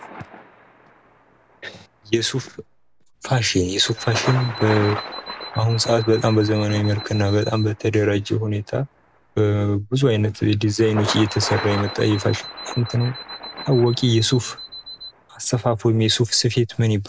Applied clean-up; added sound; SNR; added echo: none; Thunder + Alarm; 13 dB; none.